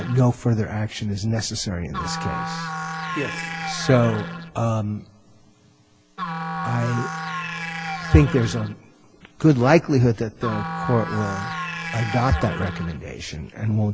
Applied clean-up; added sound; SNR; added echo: none; Musical instrument; 8 dB; none.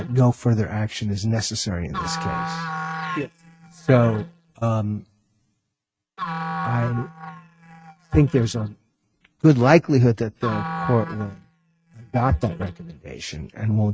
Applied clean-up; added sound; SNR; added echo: neural mask model RNNoise.